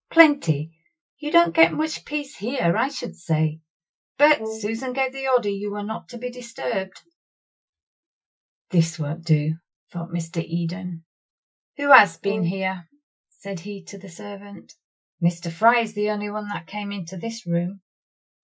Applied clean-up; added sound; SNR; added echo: classical method Wiener filter.